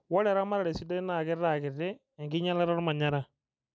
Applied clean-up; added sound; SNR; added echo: none; none; none; none.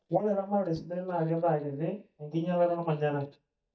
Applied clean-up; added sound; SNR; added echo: neural mask model DeepFilterNet 3.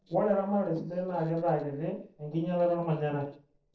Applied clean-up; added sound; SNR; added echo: neural separator model SepFormer DNS4.